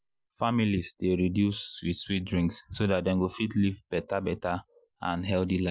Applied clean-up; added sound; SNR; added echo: none; none; none; none.